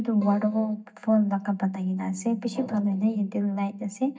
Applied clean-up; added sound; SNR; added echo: neural mask model DeepFilterNet 3.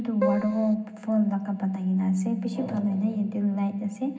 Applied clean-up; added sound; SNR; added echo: none; Keyboard (musical); 3 dB; reverberation time 0.4 s.